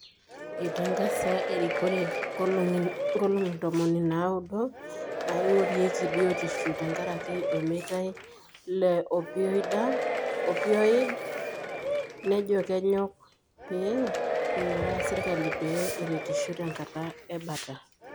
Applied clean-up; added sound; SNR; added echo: none; Applause / Crowd / Cheering; 3 dB; none.